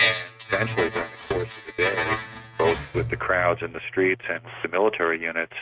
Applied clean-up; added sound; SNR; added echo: neural mask model RNNoise.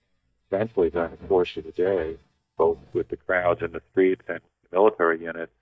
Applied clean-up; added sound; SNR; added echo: neural mask model DeepFilterNet 3.